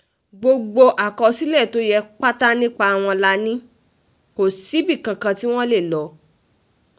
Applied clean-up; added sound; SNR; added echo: none; none; none; none.